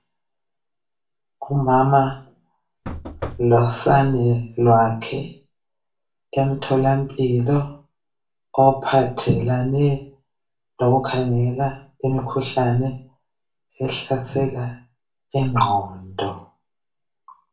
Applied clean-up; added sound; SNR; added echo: none; Knock / Wood; 11 dB; reverberation time 0.3 s.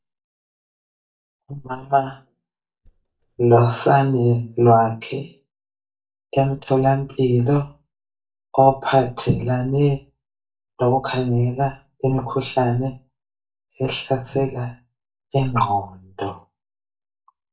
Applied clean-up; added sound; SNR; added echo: neural mask model DeepFilterNet 3.